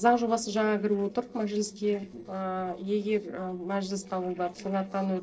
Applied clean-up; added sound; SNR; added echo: neural separator model SepFormer DNS4.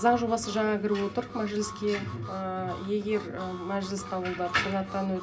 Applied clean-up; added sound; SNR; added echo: none; Harmonica; 15 dB; reverberation time 0.4 s.